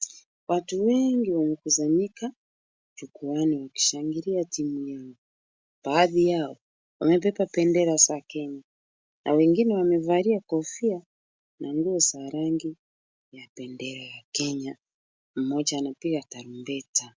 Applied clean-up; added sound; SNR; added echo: none; none; none; none.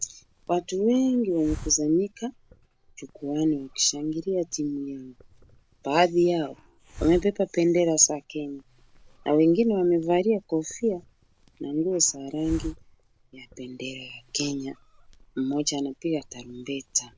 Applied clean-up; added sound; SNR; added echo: none; Hiss; 19 dB; none.